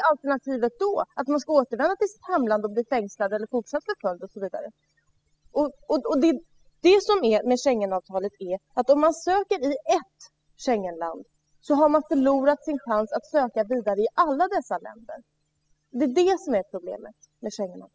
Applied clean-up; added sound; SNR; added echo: classical method spectral subtraction.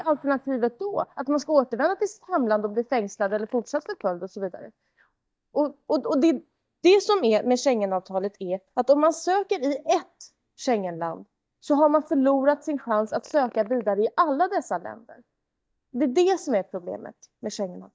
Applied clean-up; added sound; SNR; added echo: neural mask model DeepFilterNet 3.